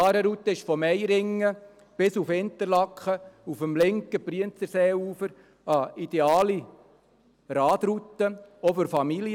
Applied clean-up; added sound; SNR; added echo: none; none; none; none.